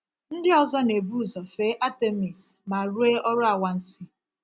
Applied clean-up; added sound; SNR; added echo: none; none; none; none.